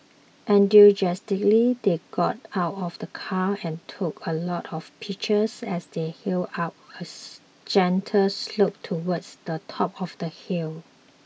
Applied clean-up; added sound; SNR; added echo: none; none; none; none.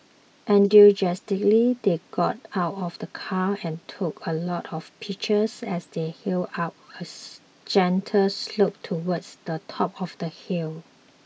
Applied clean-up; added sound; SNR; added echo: neural mask model Resemble Enhance denoiser.